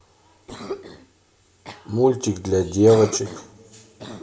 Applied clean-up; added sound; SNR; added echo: none; Cough; 15 dB; reverberation time 0.7 s.